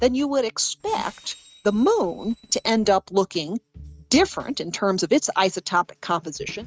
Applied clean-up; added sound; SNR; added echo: neural mask model RNNoise.